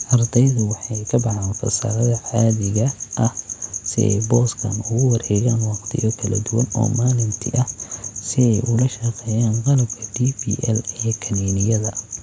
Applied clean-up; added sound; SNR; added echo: none; none; none; none.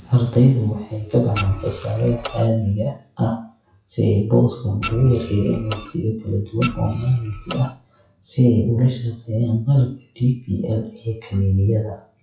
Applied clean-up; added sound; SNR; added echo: classical method WPE with log-MMSE.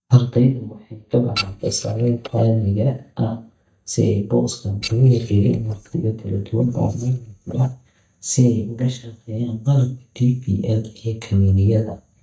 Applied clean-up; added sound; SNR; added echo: neural mask model DeepFilterNet 3.